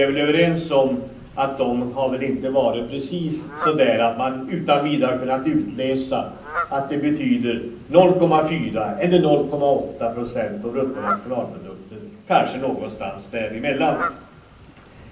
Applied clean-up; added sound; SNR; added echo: none; Fowl; 14 dB; reverberation time 0.6 s.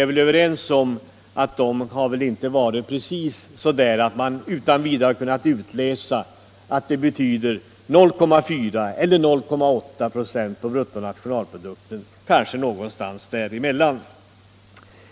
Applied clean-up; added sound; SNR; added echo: none; none; none; none.